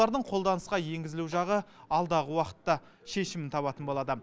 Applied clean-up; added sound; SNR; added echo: none; none; none; none.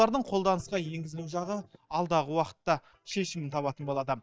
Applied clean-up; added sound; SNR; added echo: neural mask model DeepFilterNet 3.